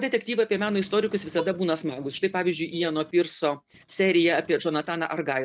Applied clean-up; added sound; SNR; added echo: neural mask model DeepFilterNet 3.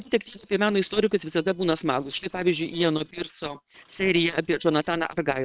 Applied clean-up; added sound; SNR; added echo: neural separator model SepFormer WHAM!.